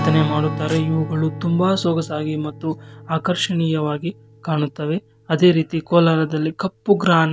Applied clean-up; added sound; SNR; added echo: none; Strum; 11 dB; none.